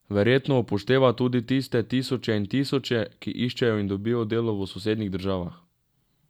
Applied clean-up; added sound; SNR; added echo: none; none; none; none.